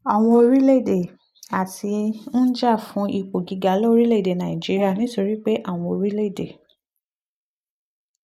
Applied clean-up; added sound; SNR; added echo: neural mask model Resemble Enhance denoiser.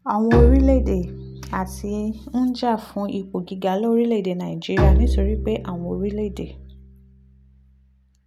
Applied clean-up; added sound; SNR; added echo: none; Bowed string instrument; 1 dB; none.